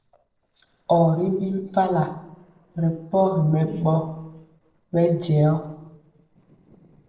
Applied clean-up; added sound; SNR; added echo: neural separator model SepFormer DNS4.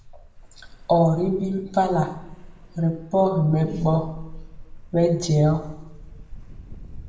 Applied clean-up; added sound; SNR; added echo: none; Ocean; 16 dB; reverberation time 0.8 s.